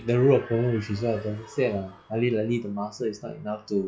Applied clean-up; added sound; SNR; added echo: classical method log-MMSE.